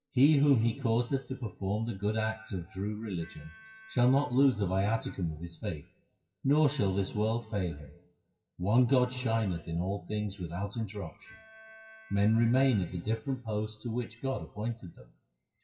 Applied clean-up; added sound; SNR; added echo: classical method WPE with log-MMSE.